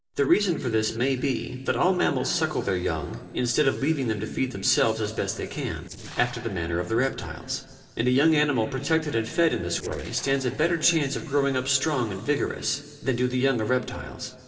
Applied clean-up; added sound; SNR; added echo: neural separator model SepFormer DNS4.